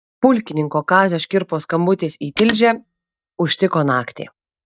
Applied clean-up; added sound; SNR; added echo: neural mask model RNNoise.